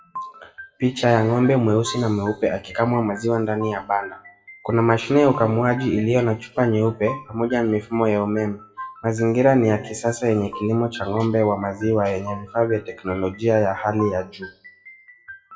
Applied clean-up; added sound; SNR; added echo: classical method WPE with log-MMSE.